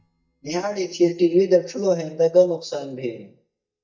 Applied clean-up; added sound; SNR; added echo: neural mask model DeepFilterNet 3.